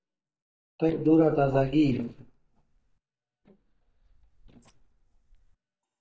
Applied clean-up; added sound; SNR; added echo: neural mask model DeepFilterNet 3.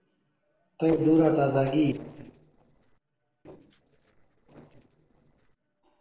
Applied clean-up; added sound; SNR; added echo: neural separator model SepFormer DNS4.